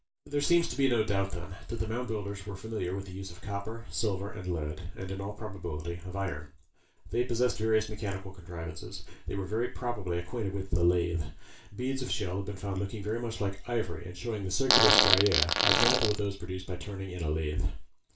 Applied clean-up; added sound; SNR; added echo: none; Fart; -4 dB; reverberation time 0.3 s.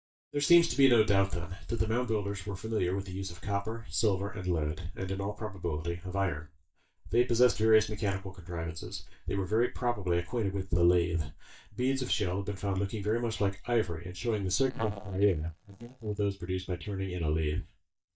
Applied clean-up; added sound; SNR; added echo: neural mask model DeepFilterNet 3.